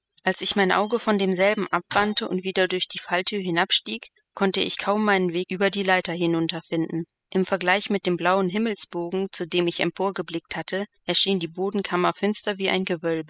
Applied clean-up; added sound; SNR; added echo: classical method spectral subtraction.